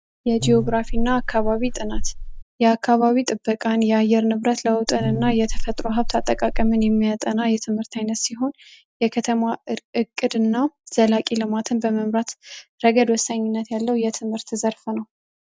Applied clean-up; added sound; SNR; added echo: none; Buzz; 2 dB; none.